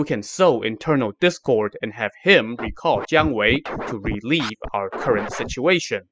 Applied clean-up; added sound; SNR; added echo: classical method spectral subtraction.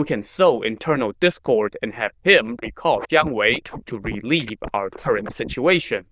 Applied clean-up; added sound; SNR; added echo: neural diffusion model UNIVERSE++.